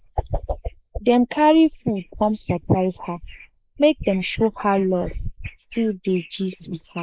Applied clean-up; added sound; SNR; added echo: neural mask model Resemble Enhance denoiser.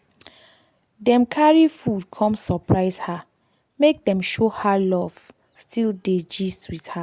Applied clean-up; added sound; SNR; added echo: none; none; none; none.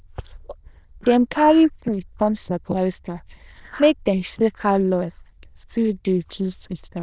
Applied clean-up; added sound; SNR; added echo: neural diffusion model UNIVERSE++.